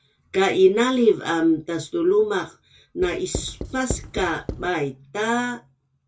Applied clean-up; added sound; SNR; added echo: none; Writing; 10 dB; reverberation time 0.2 s.